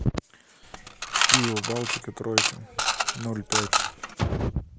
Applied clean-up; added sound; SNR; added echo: none; Coin (dropping) / Mechanisms; -4 dB; none.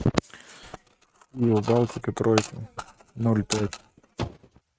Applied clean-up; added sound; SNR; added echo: neural mask model RNNoise.